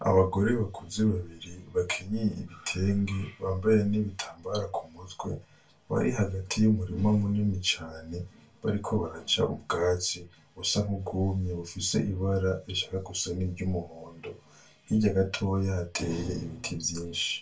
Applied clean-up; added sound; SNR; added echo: none; Thump, thud; 13 dB; reverberation time 0.2 s.